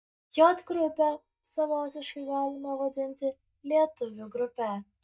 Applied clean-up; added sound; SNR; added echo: neural mask model DeepFilterNet 3.